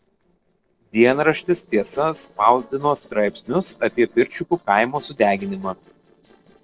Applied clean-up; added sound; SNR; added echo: neural separator model SepFormer DNS4.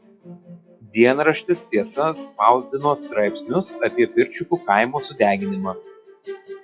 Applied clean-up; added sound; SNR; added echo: classical method log-MMSE.